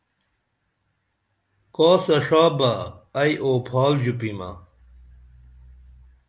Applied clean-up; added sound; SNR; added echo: none; none; none; none.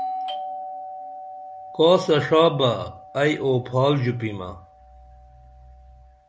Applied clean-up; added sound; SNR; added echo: none; Doorbell; 13 dB; none.